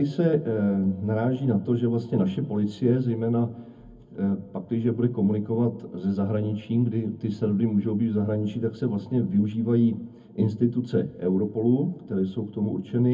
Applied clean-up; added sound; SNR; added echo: none; none; none; reverberation time 0.3 s.